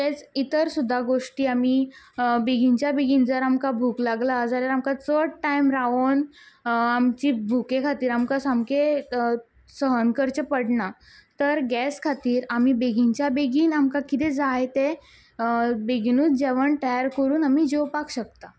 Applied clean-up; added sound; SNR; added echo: none; none; none; none.